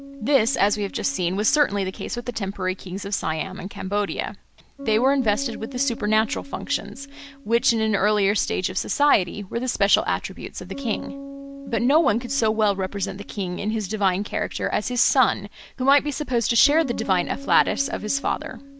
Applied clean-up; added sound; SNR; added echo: none; Bass guitar; 16 dB; none.